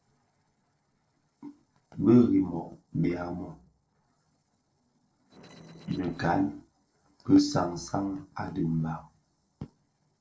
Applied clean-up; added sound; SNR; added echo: neural separator model SepFormer DNS4.